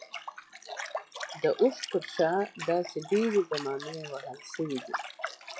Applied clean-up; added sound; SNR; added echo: classical method log-MMSE.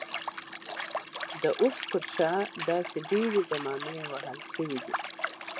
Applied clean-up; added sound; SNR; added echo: none; Liquid; 6 dB; none.